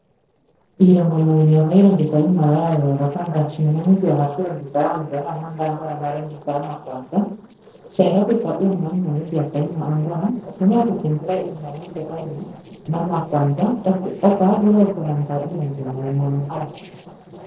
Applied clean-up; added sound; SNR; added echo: neural separator model SepFormer DNS4.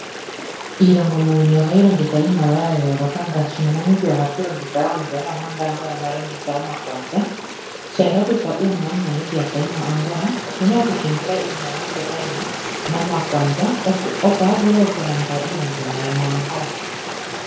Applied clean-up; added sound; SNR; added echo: none; Stream; 9 dB; reverberation time 0.6 s.